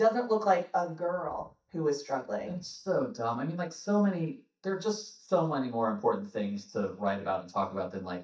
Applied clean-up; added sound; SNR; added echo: neural mask model DeepFilterNet 3.